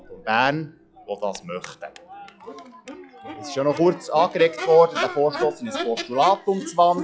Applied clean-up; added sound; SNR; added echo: classical method log-MMSE.